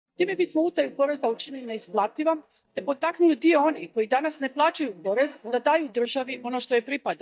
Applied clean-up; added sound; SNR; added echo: neural mask model DeepFilterNet 3.